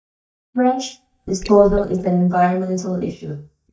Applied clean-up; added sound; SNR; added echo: neural mask model DeepFilterNet 3.